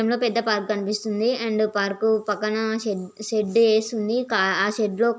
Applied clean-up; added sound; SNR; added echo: none; none; none; none.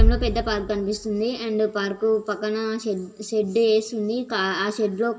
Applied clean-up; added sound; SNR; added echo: none; Bass drum; 4 dB; reverberation time 2.5 s.